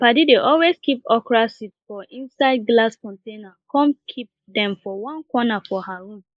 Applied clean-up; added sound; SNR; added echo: neural mask model Resemble Enhance denoiser.